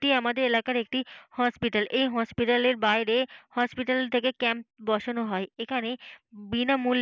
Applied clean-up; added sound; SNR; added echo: none; none; none; none.